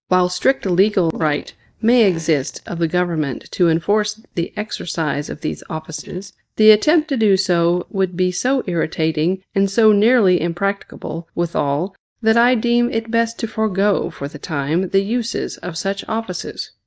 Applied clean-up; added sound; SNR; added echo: neural mask model DeepFilterNet 3.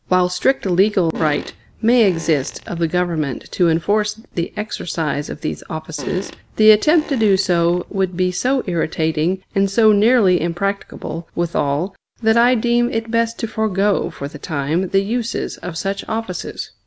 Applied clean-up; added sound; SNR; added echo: none; Fart; 17 dB; none.